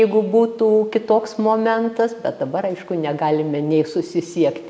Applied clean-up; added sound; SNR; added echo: none; none; none; none.